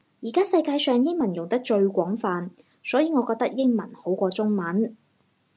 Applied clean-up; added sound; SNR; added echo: none; none; none; none.